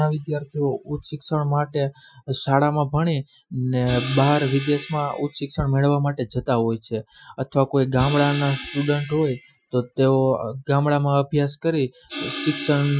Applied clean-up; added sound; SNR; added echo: classical method Wiener filter.